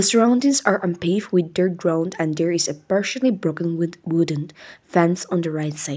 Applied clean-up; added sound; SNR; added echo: none; none; none; none.